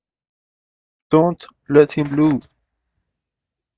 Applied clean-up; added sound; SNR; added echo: neural mask model DeepFilterNet 3.